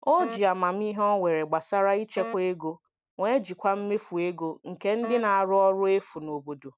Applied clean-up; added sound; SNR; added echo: neural mask model RNNoise.